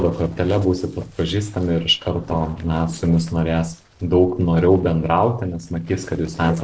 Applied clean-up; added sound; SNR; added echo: neural separator model SepFormer DNS4.